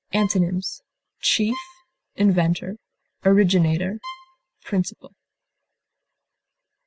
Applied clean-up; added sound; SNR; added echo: none; Bowed string instrument; 18 dB; none.